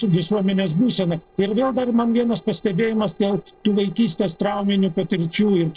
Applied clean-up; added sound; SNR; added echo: neural separator model SepFormer DNS4.